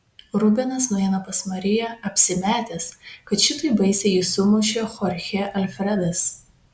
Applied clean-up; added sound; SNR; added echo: none; none; none; none.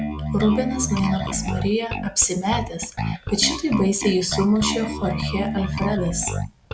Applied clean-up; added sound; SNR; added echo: none; Bass guitar; 5 dB; none.